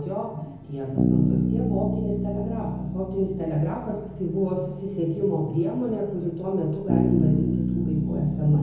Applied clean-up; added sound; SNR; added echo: none; Bass guitar; 0 dB; reverberation time 1.0 s.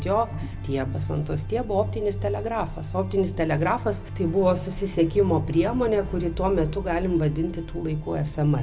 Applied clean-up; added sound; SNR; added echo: none; none; none; none.